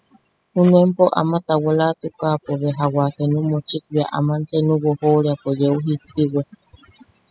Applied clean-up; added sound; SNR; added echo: classical method spectral subtraction.